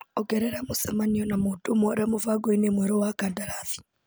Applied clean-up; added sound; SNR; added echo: none; none; none; none.